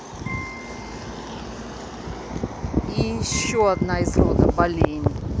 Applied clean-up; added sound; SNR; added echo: none; Piano; 18 dB; none.